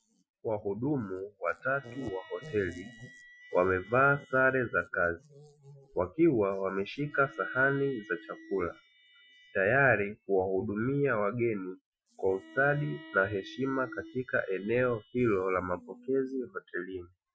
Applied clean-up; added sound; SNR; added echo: classical method Wiener filter.